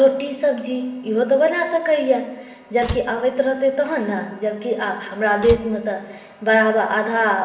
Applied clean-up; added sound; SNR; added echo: none; Slam; 13 dB; reverberation time 0.7 s.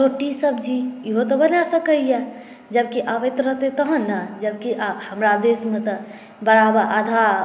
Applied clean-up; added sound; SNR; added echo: none; none; none; none.